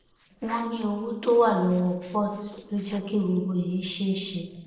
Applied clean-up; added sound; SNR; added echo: neural separator model SepFormer DNS4.